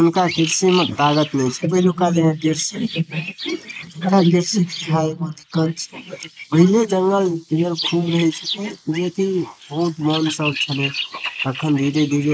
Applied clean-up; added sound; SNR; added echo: neural mask model Resemble Enhance denoiser.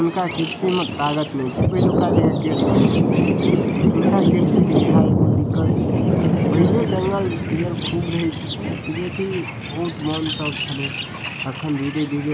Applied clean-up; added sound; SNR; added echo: none; Thunder; -5 dB; none.